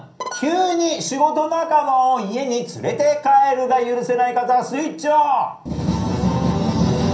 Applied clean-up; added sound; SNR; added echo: none; none; none; reverberation time 0.6 s.